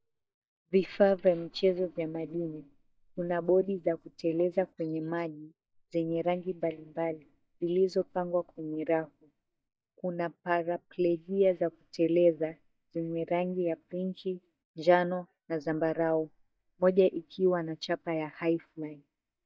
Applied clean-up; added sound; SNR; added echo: neural mask model DeepFilterNet 3.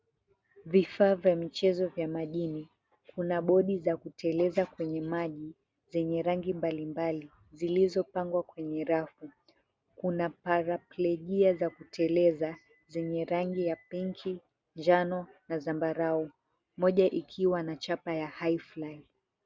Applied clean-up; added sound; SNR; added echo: none; none; none; none.